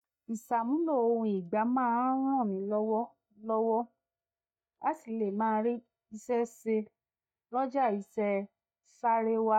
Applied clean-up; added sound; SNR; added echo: neural mask model DeepFilterNet 3.